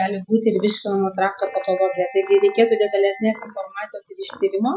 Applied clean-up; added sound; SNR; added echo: classical method Wiener filter.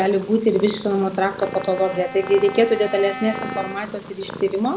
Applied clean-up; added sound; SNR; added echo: none; Wind instrument, woodwind instrument + Purr; 12 dB; none.